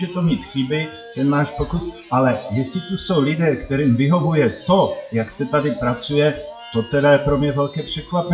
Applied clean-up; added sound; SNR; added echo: classical method WPE with log-MMSE.